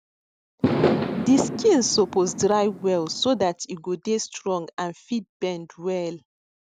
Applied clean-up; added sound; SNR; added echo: none; Fireworks; 3 dB; none.